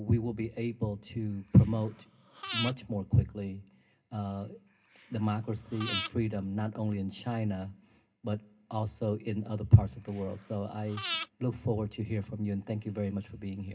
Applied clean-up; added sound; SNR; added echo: none; Breathing; 9 dB; reverberation time 0.2 s.